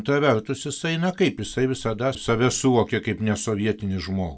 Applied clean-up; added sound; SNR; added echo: none; none; none; none.